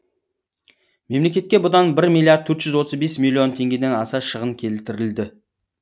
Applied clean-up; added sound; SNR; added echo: none; none; none; none.